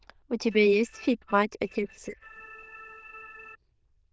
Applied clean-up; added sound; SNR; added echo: neural diffusion model UNIVERSE++.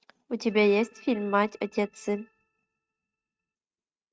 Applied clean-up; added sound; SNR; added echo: neural mask model RNNoise.